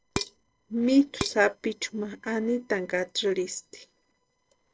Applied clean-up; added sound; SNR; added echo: neural separator model SepFormer DNS4.